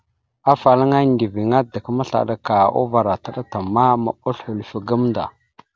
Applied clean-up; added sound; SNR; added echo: none; none; none; none.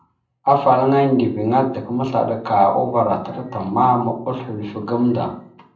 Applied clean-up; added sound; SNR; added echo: none; none; none; reverberation time 0.6 s.